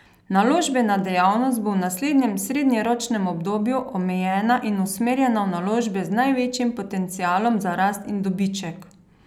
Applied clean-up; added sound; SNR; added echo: none; none; none; none.